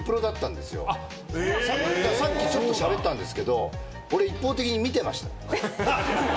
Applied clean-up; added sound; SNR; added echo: none; none; none; none.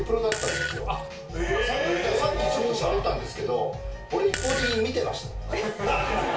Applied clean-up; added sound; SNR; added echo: none; Fart; 5 dB; reverberation time 0.3 s.